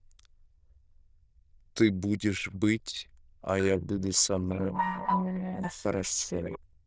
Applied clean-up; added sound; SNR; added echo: neural diffusion model UNIVERSE++.